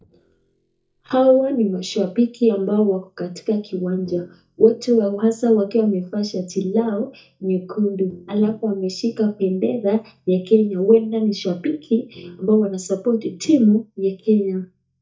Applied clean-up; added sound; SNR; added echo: neural mask model DeepFilterNet 3.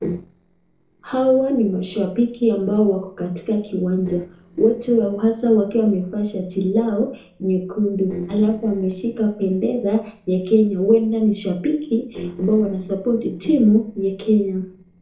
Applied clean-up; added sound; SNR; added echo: neural separator model SepFormer DNS4.